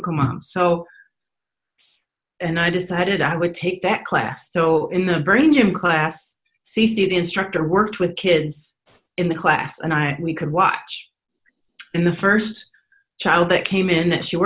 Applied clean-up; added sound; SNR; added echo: none; none; none; none.